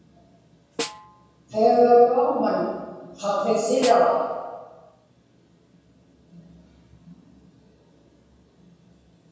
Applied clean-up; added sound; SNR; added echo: none; Snare drum; 13 dB; reverberation time 1.2 s.